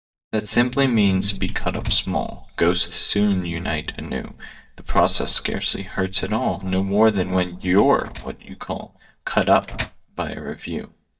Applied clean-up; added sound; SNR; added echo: neural mask model DeepFilterNet 3.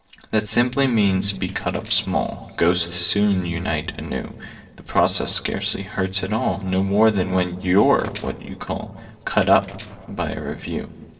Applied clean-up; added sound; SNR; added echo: neural separator model SepFormer DNS4.